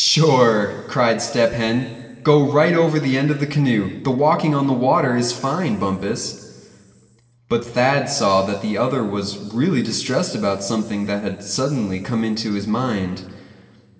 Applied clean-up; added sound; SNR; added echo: none; none; none; reverberation time 2.1 s.